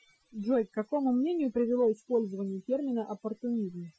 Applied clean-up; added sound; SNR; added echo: classical method Wiener filter.